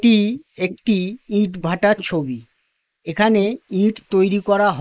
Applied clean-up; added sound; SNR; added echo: neural mask model Resemble Enhance denoiser.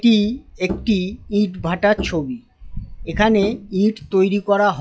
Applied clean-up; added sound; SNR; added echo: classical method log-MMSE.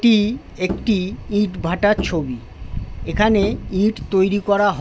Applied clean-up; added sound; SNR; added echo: none; Bowed string instrument; 14 dB; none.